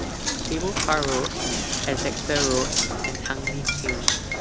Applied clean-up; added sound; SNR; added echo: none; Knock; -3 dB; none.